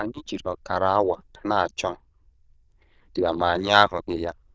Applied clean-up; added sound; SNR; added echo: neural diffusion model UNIVERSE++.